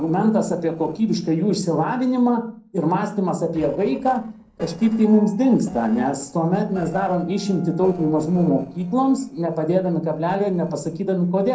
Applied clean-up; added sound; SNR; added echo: neural separator model SepFormer DNS4.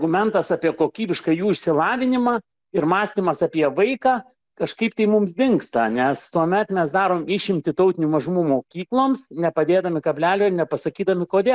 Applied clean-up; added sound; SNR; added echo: none; none; none; none.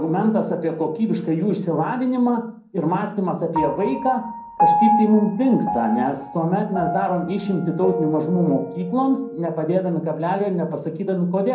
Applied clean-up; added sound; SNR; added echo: none; Piano; 6 dB; reverberation time 0.5 s.